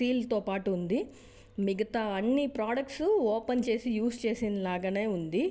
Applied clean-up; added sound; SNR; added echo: none; none; none; none.